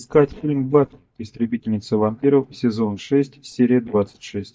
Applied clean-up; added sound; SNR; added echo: neural mask model DeepFilterNet 3.